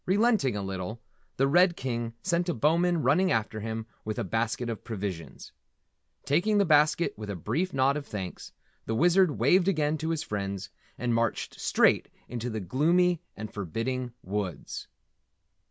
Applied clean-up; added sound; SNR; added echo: none; none; none; none.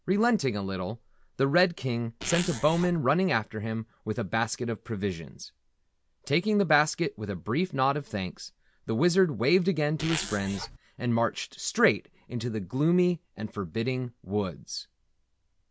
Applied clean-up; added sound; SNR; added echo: none; Zipper (clothing); 8 dB; none.